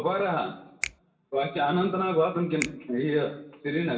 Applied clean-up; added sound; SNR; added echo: none; Finger snapping; 13 dB; reverberation time 0.6 s.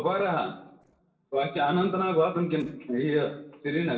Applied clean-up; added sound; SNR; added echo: neural separator model SepFormer DNS4.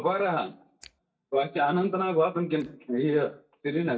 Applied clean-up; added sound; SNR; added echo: neural mask model DeepFilterNet 3.